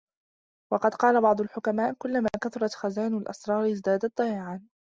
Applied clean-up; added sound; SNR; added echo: none; none; none; none.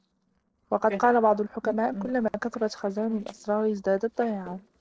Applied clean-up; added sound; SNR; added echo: neural separator model SepFormer DNS4.